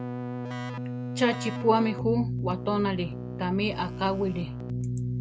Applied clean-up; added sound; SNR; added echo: none; Keyboard (musical); 4 dB; none.